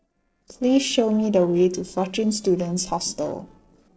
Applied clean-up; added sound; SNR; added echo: neural separator model SepFormer DNS4.